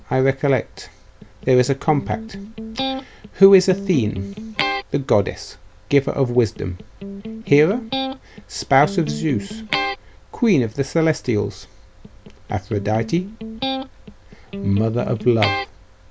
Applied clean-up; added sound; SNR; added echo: none; Electric guitar; 8 dB; none.